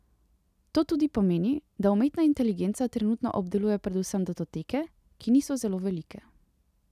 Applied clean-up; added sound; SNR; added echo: none; none; none; none.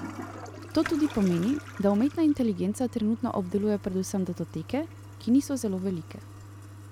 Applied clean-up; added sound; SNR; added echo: none; Toilet flush; 14 dB; none.